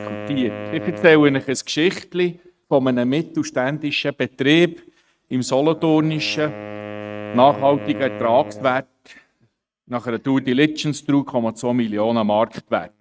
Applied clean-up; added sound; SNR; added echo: neural mask model RNNoise.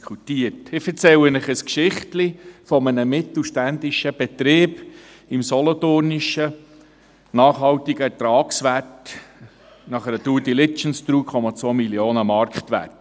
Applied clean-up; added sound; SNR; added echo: none; none; none; none.